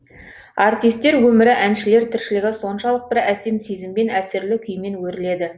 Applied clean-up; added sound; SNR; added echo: none; none; none; none.